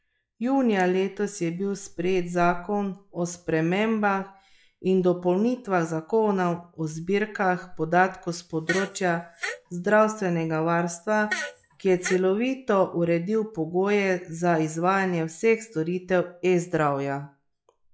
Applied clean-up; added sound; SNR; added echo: classical method log-MMSE.